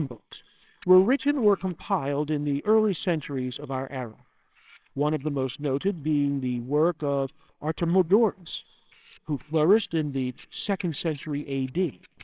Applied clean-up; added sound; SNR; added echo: neural separator model SepFormer WHAMR!.